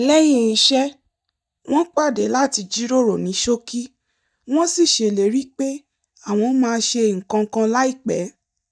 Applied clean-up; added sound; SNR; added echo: neural mask model DeepFilterNet 3.